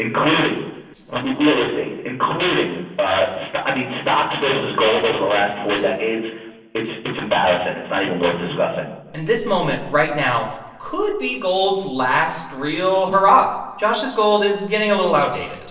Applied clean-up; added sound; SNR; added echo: neural separator model SepFormer DNS4.